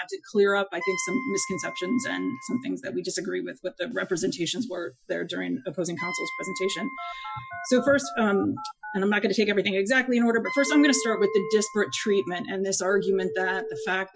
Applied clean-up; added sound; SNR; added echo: classical method Wiener filter.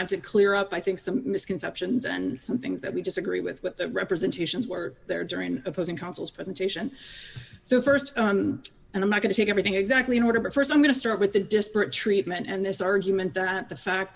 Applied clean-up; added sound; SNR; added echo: none; none; none; none.